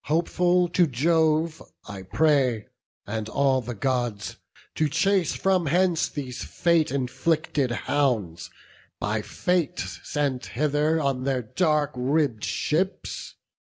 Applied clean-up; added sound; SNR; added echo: none; none; none; none.